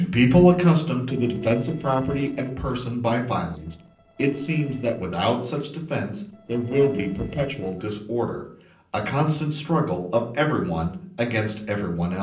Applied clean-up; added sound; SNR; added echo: neural separator model SepFormer DNS4.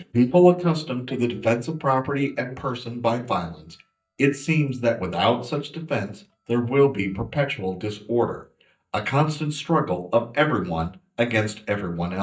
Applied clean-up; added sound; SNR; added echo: neural mask model DeepFilterNet 3.